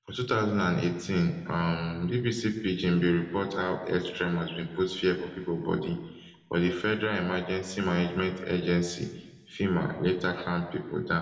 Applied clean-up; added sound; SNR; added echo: none; none; none; reverberation time 1.0 s.